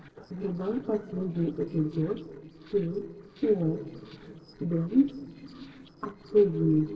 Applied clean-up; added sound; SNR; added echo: neural separator model SepFormer DNS4.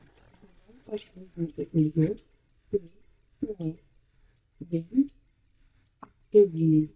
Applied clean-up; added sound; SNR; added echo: neural mask model DeepFilterNet 3.